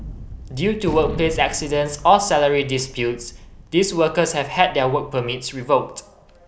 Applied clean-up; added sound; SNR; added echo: none; Gunshot, gunfire; 15 dB; none.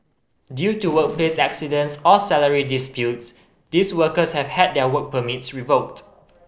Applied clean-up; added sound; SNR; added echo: neural separator model SepFormer DNS4.